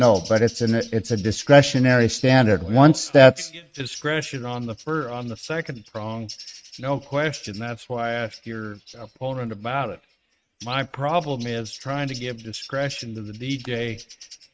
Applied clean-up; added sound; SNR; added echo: neural mask model RNNoise.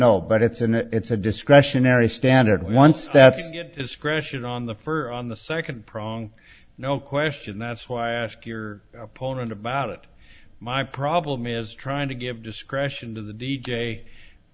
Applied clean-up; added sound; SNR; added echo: none; none; none; none.